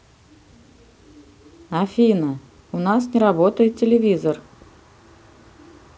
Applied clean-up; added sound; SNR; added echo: none; none; none; none.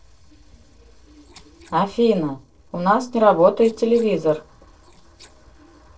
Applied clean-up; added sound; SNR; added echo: neural separator model SepFormer DNS4.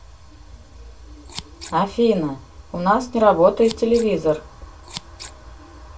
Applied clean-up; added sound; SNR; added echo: none; Scissors; 18 dB; reverberation time 0.2 s.